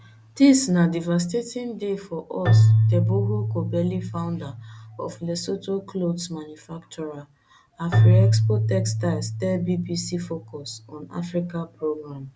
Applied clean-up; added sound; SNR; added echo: none; Keyboard (musical); -1 dB; none.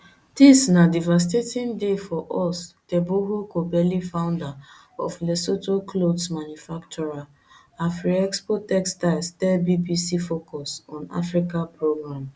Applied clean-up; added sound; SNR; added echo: none; none; none; none.